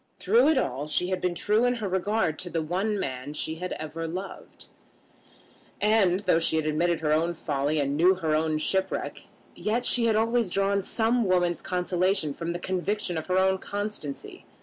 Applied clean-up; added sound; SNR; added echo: none; none; none; none.